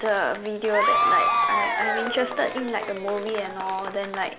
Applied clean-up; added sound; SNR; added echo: none; Applause / Crowd / Cheering; -1 dB; none.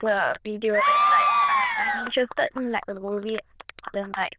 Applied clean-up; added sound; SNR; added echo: neural diffusion model UNIVERSE++.